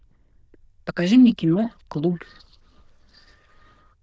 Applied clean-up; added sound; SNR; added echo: neural diffusion model UNIVERSE++.